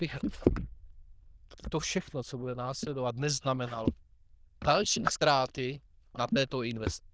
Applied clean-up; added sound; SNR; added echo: neural diffusion model UNIVERSE++.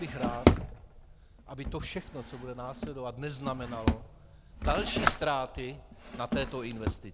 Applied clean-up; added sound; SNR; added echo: none; Drawer open or close; -3 dB; none.